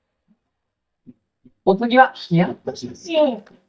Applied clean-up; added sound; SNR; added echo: neural mask model DeepFilterNet 3.